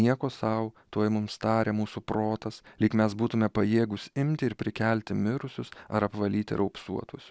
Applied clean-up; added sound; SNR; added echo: none; none; none; none.